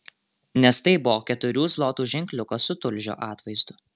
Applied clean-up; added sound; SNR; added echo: none; none; none; none.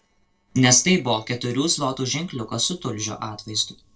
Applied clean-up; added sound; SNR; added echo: neural separator model SepFormer DNS4.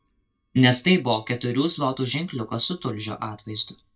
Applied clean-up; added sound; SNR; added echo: neural mask model DeepFilterNet 3.